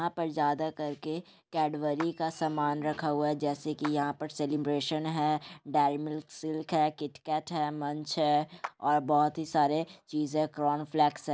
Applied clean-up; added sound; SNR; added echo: none; Clapping; 18 dB; none.